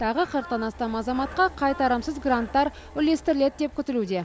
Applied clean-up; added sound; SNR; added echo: none; Wind instrument, woodwind instrument + Breathing; 16 dB; none.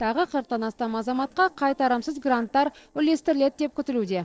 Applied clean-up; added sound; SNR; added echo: neural separator model SepFormer DNS4.